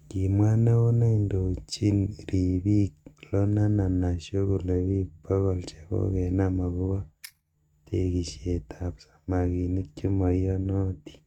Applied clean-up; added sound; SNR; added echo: neural mask model RNNoise.